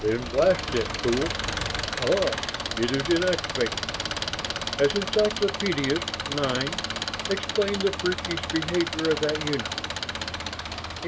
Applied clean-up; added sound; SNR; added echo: none; Engine; 3 dB; none.